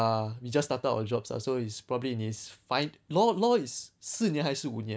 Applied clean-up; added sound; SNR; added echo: none; none; none; none.